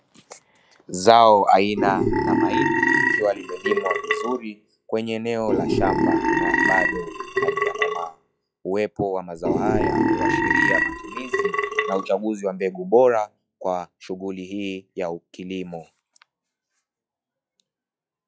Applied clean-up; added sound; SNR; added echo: classical method log-MMSE.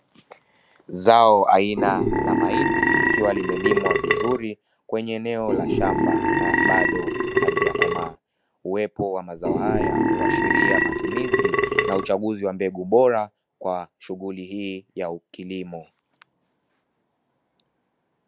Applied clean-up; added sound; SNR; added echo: none; Burping, eructation; -4 dB; none.